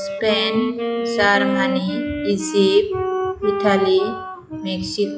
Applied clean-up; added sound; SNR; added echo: classical method log-MMSE.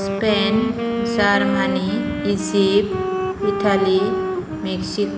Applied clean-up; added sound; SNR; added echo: none; Wind instrument, woodwind instrument; 3 dB; none.